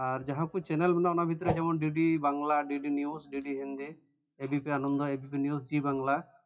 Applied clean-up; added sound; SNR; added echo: classical method WPE with log-MMSE.